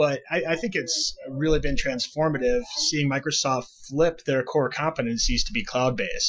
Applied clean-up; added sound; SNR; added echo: classical method Wiener filter.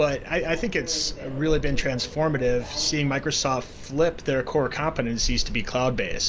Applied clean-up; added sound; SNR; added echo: none; Subway, metro, underground; 7 dB; none.